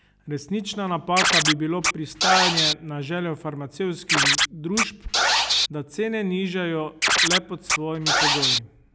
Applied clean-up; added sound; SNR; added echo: none; Scratching (performance technique); -3 dB; none.